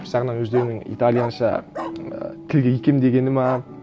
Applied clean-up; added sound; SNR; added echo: none; Bark; 16 dB; none.